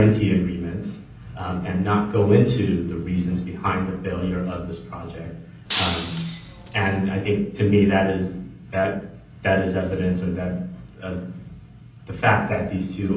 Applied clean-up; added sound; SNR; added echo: none; Shatter; 9 dB; reverberation time 0.6 s.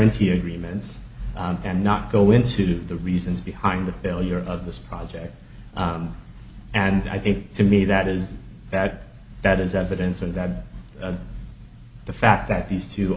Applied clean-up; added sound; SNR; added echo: none; none; none; none.